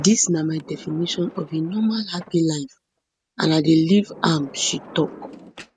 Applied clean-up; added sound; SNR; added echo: neural mask model RNNoise.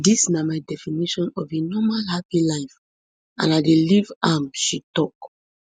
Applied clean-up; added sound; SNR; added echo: none; none; none; none.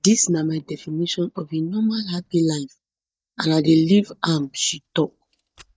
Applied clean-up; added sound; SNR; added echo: neural mask model DeepFilterNet 3.